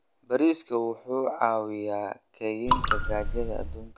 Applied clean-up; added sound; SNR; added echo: none; Raindrop / Drip; 0 dB; none.